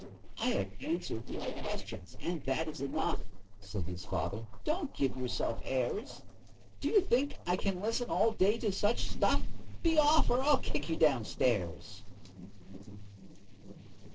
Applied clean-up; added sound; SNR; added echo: neural separator model SepFormer DNS4.